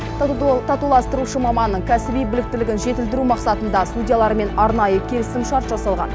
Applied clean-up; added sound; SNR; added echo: none; Piano; 10 dB; none.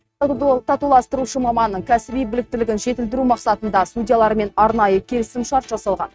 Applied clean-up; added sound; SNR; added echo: neural mask model RNNoise.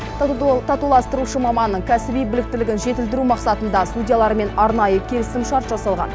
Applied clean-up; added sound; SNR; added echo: none; none; none; none.